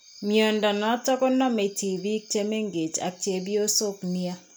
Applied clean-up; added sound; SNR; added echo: none; none; none; none.